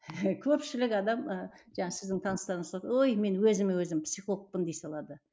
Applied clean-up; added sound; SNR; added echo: none; none; none; none.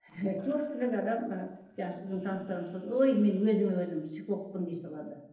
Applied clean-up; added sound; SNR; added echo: neural separator model SepFormer DNS4.